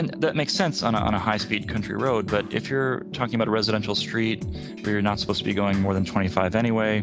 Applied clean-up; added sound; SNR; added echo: none; Drum kit; 14 dB; none.